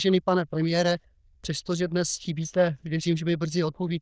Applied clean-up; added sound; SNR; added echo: neural diffusion model UNIVERSE++.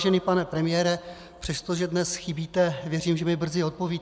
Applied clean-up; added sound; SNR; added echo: none; none; none; none.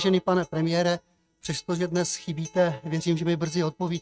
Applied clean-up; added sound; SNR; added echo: neural mask model RNNoise.